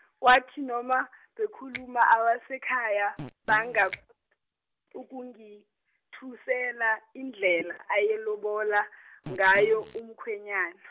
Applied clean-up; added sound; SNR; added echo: none; Finger snapping + Fart; 18 dB; none.